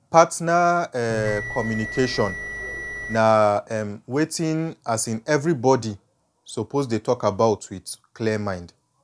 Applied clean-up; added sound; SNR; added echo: none; Bell; 9 dB; none.